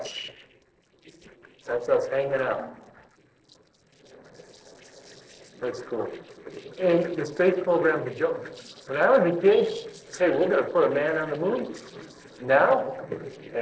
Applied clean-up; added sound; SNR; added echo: neural separator model SepFormer DNS4.